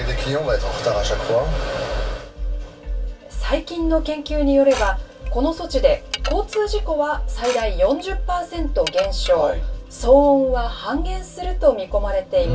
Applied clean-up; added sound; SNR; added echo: none; Dishes, pots, and pans / Glass; 16 dB; reverberation time 0.2 s.